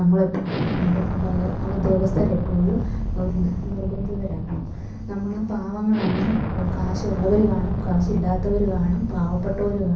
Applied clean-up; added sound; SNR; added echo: none; Explosion; 3 dB; reverberation time 0.6 s.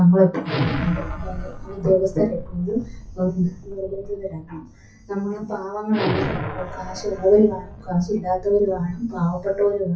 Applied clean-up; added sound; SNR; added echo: classical method WPE with log-MMSE.